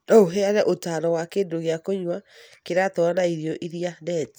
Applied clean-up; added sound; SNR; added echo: none; none; none; none.